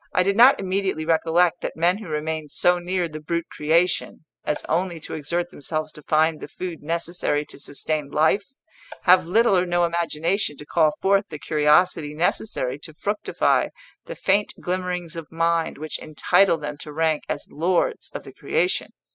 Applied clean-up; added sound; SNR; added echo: classical method spectral subtraction.